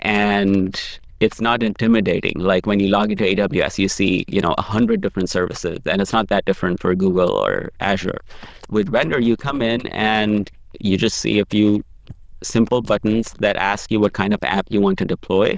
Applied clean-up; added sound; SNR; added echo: neural diffusion model UNIVERSE++.